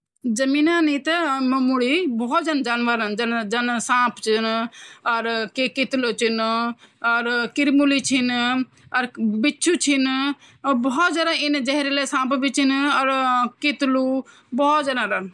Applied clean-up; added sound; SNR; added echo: none; none; none; none.